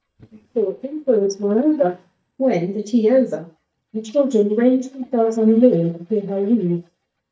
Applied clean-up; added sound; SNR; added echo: neural mask model DeepFilterNet 3.